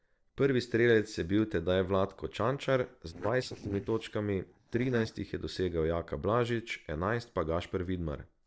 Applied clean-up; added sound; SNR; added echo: neural separator model SepFormer DNS4.